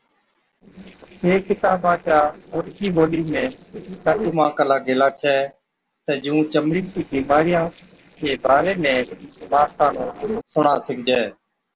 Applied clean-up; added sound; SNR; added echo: neural separator model SepFormer DNS4.